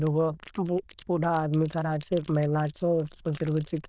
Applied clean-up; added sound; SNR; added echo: neural diffusion model UNIVERSE++.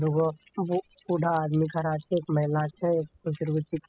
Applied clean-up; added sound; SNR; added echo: classical method spectral subtraction.